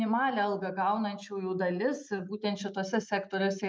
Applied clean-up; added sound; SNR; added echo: none; none; none; none.